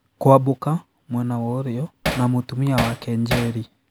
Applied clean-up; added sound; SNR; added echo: none; Hammer; 6 dB; none.